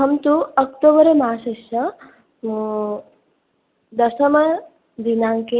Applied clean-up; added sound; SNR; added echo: none; none; none; none.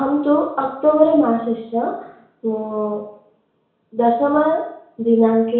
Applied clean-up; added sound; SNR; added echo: none; none; none; reverberation time 0.6 s.